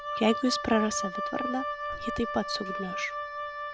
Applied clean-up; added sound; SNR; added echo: none; Wind instrument, woodwind instrument; 3 dB; none.